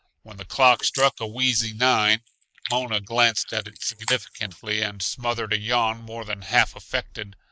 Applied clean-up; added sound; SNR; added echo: neural mask model Resemble Enhance denoiser.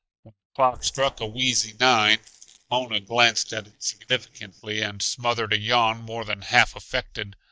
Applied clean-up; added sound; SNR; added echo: neural mask model DeepFilterNet 3.